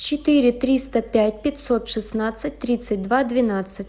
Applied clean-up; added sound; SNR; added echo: none; none; none; none.